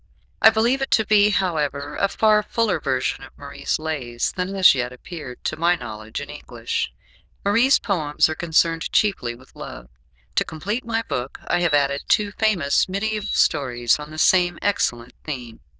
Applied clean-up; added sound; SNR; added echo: neural diffusion model UNIVERSE++.